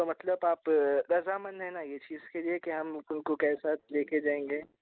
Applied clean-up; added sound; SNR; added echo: none; none; none; none.